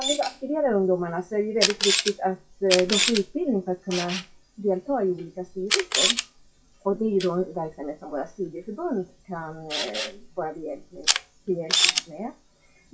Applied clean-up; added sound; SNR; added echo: classical method WPE with log-MMSE.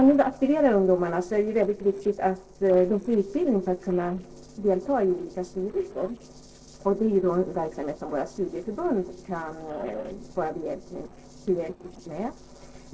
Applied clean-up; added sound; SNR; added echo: neural separator model SepFormer DNS4.